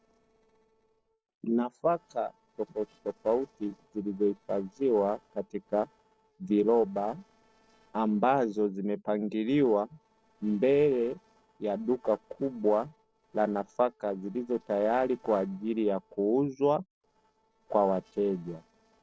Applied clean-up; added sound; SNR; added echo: neural separator model SepFormer DNS4.